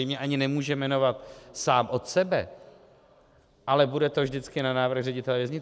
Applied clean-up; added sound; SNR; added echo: none; none; none; none.